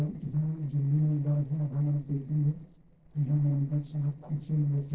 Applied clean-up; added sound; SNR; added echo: neural separator model SepFormer DNS4.